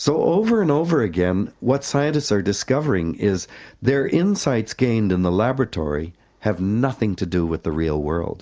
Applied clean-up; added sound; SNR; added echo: none; none; none; none.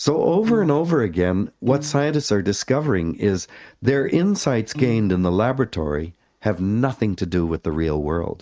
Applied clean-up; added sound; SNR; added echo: neural mask model RNNoise.